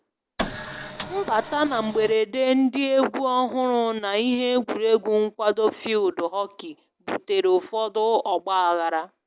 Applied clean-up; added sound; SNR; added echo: none; Printer; 11 dB; none.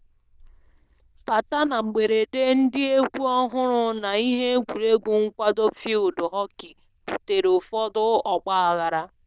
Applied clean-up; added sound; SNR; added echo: neural diffusion model UNIVERSE++.